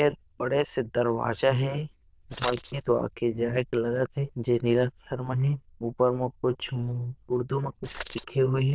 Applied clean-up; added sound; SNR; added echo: neural diffusion model UNIVERSE++.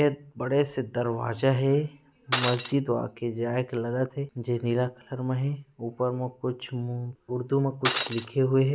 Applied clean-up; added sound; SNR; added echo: none; Shatter; 2 dB; none.